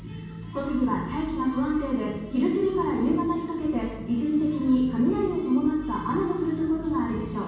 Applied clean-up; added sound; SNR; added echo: none; none; none; reverberation time 1.2 s.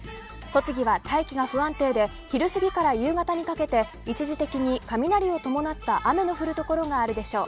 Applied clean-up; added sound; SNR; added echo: none; none; none; none.